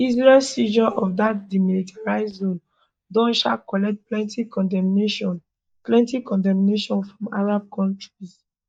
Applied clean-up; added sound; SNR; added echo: neural mask model DeepFilterNet 3.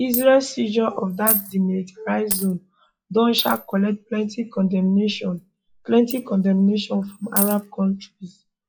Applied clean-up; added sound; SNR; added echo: classical method log-MMSE.